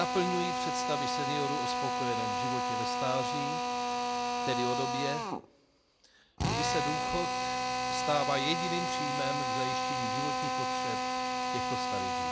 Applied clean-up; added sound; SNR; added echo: none; Drill; -5 dB; none.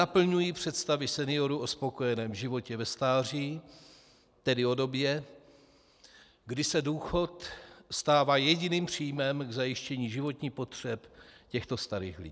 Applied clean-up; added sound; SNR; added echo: none; none; none; none.